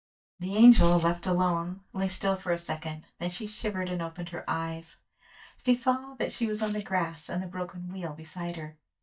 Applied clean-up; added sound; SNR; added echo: neural mask model DeepFilterNet 3.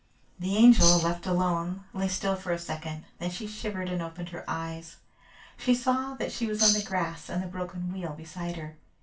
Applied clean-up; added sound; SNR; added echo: none; Tambourine; -2 dB; reverberation time 0.2 s.